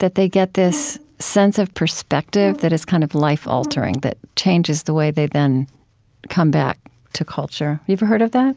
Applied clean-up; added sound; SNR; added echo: none; Brass instrument; 14 dB; none.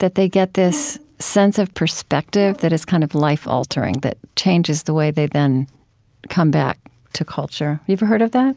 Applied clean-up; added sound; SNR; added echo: neural mask model Resemble Enhance denoiser.